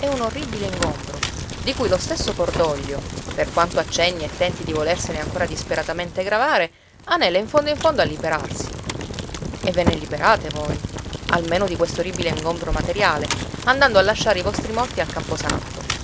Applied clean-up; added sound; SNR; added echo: none; Fire; 6 dB; none.